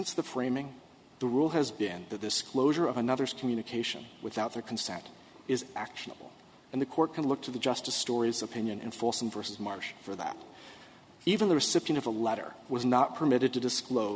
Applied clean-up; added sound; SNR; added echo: none; none; none; none.